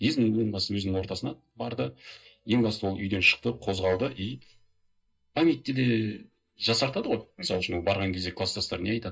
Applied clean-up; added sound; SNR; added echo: neural mask model DeepFilterNet 3.